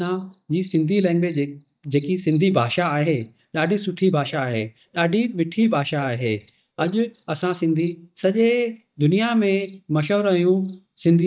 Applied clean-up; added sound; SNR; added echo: neural mask model DeepFilterNet 3.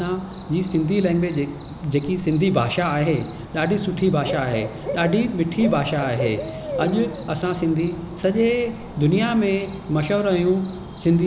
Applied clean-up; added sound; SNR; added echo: none; Cricket / Bird; 12 dB; none.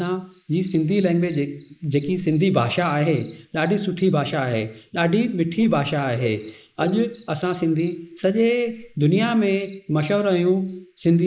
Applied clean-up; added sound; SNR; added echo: neural mask model Resemble Enhance denoiser.